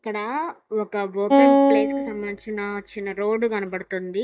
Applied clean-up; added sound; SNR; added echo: neural mask model DeepFilterNet 3.